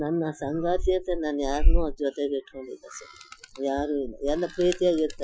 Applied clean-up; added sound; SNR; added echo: classical method Wiener filter.